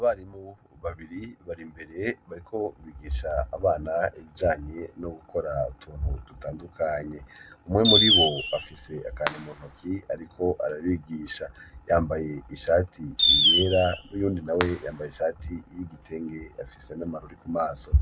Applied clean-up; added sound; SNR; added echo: none; Fireworks; -5 dB; none.